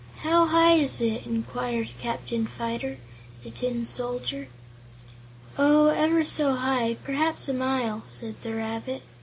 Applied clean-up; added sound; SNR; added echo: none; none; none; none.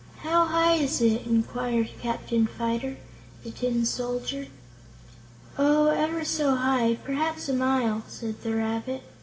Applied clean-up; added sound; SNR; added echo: none; none; none; reverberation time 1.1 s.